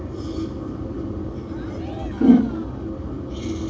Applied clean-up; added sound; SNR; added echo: neural separator model SepFormer DNS4.